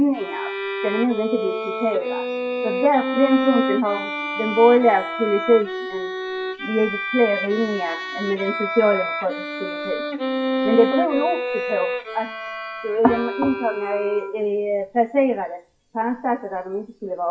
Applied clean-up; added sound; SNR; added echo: classical method WPE with log-MMSE.